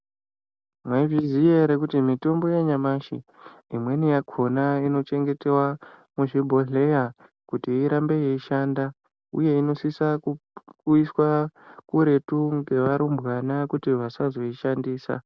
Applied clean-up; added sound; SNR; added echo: none; none; none; none.